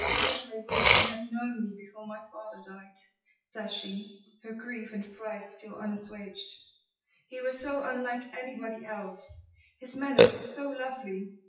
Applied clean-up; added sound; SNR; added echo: classical method WPE with log-MMSE.